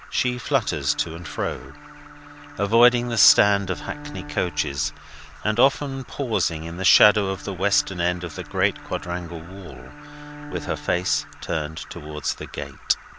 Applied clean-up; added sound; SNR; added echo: none; Bowed string instrument + Alarm; 16 dB; none.